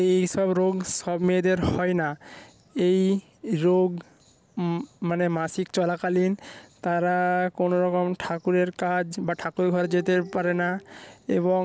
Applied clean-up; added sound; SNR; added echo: none; none; none; none.